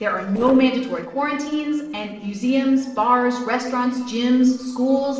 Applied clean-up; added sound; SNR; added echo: neural separator model SepFormer DNS4.